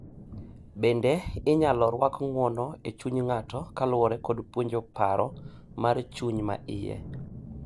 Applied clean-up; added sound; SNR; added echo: none; Thunder; 16 dB; none.